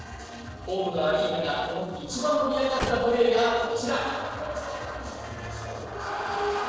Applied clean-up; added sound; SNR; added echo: neural separator model SepFormer DNS4.